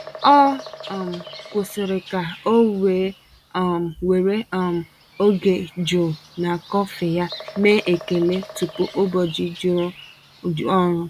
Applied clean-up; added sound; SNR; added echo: none; Bird vocalization, bird call, bird song; 19 dB; none.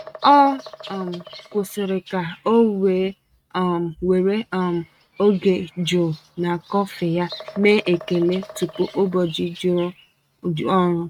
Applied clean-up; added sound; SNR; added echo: neural mask model RNNoise.